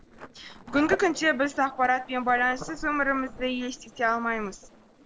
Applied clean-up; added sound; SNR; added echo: neural separator model SepFormer DNS4.